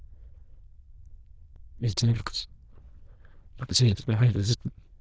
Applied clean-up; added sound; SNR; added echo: neural diffusion model UNIVERSE++.